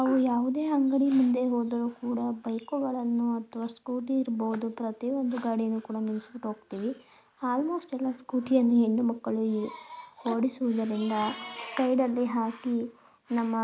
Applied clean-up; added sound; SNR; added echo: none; none; none; none.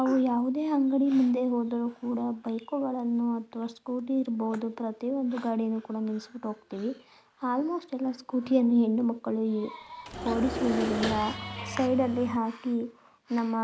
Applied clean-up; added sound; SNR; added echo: none; Engine / Mechanisms; 7 dB; none.